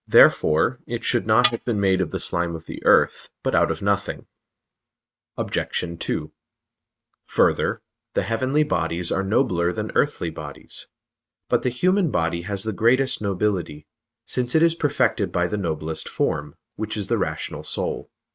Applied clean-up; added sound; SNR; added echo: neural mask model RNNoise.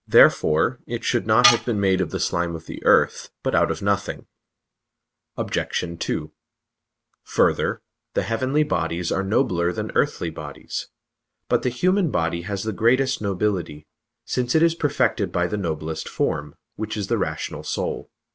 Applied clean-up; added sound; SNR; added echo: none; Tools; 6 dB; none.